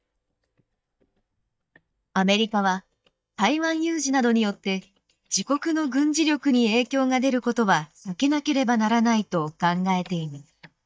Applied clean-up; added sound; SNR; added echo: neural mask model DeepFilterNet 3.